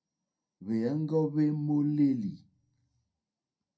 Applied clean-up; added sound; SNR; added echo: none; none; none; reverberation time 0.2 s.